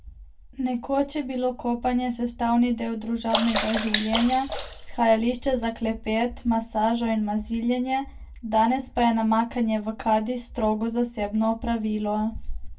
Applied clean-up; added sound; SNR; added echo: none; Sink (filling or washing) / Water / Splash, splatter; 3 dB; reverberation time 0.2 s.